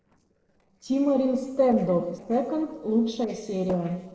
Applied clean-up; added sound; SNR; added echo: neural separator model SepFormer DNS4.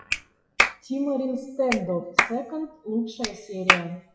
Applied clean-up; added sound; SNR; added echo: classical method WPE with log-MMSE.